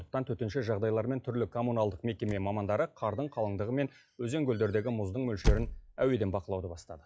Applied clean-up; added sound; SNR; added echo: classical method log-MMSE.